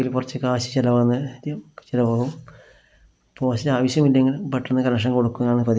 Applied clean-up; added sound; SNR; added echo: none; none; none; none.